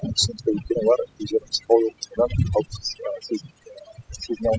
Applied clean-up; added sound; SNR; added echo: classical method spectral subtraction.